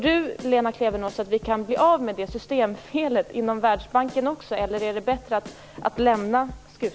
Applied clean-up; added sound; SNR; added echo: none; Drum kit; 20 dB; none.